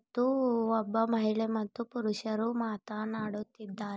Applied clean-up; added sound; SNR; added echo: none; none; none; none.